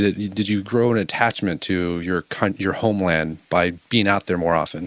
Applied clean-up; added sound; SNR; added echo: none; none; none; none.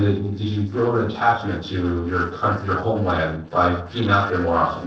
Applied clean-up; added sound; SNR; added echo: neural separator model SepFormer DNS4.